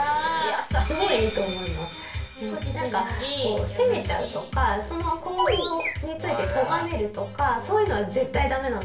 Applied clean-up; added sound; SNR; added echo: none; none; none; reverberation time 0.3 s.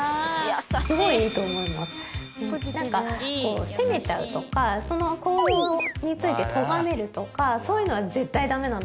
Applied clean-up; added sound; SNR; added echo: none; none; none; none.